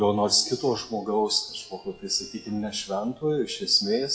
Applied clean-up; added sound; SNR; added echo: classical method log-MMSE.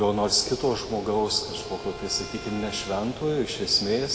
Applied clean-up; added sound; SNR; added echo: none; Brass instrument; 19 dB; none.